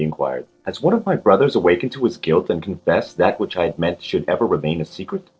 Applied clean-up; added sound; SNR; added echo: neural separator model SepFormer DNS4.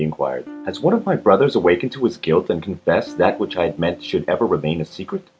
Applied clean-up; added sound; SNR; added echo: none; Electric guitar / Strum; 20 dB; none.